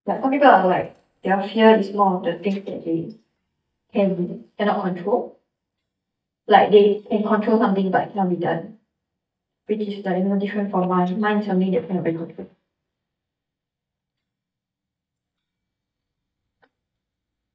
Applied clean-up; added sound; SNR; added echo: neural mask model DeepFilterNet 3.